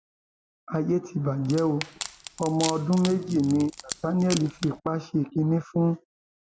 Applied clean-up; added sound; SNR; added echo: none; Wood; 11 dB; none.